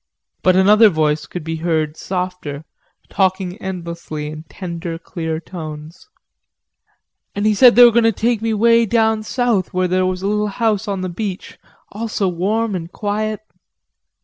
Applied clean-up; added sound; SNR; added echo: none; none; none; none.